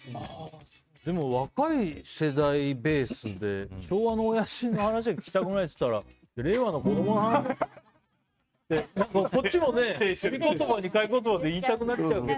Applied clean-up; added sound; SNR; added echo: neural mask model RNNoise.